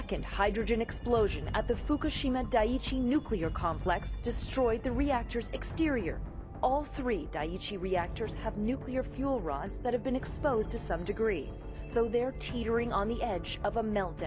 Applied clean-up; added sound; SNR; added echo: none; none; none; none.